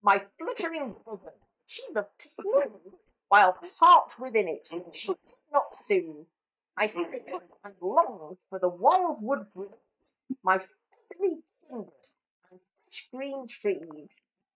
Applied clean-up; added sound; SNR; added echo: neural mask model DeepFilterNet 3.